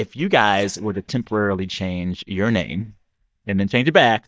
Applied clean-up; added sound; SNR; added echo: neural mask model DeepFilterNet 3.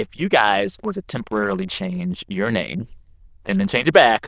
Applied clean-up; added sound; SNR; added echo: neural diffusion model UNIVERSE++.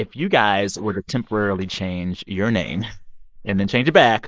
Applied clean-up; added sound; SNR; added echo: neural mask model Resemble Enhance denoiser.